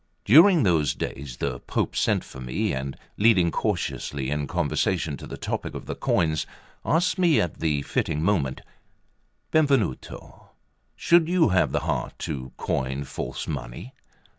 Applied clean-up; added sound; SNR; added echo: none; none; none; none.